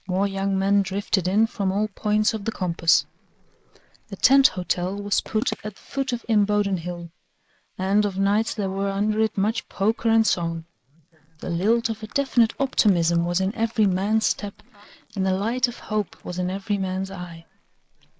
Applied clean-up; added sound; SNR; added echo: neural mask model Resemble Enhance denoiser.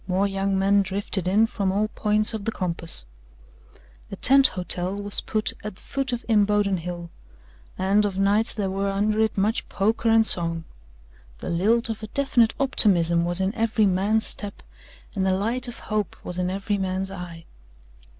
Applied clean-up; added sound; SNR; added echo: none; none; none; none.